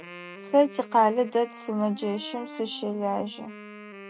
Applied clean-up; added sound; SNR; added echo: neural mask model RNNoise.